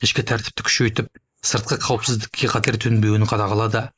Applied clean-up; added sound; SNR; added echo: neural mask model Resemble Enhance denoiser.